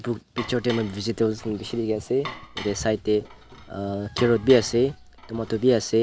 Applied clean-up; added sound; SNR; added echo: none; Dishes, pots, and pans; 16 dB; none.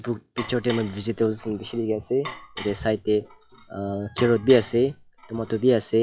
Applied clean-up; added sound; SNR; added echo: classical method log-MMSE.